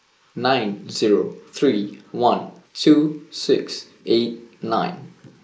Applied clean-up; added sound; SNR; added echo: neural mask model Resemble Enhance denoiser.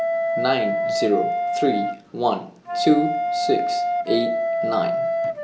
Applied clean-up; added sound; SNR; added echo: none; Wind instrument, woodwind instrument; -1 dB; none.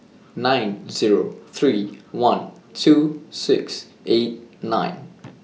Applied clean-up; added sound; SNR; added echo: none; none; none; none.